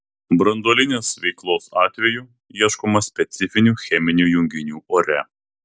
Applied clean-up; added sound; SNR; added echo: none; none; none; none.